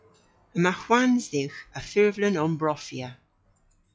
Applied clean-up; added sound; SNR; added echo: classical method log-MMSE.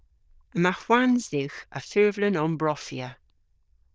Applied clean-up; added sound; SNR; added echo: neural diffusion model UNIVERSE++.